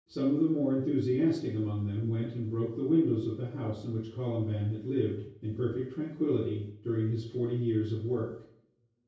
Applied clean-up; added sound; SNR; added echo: none; none; none; reverberation time 0.6 s.